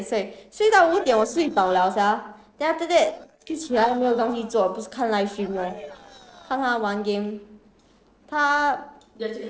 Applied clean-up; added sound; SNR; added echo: neural separator model SepFormer DNS4.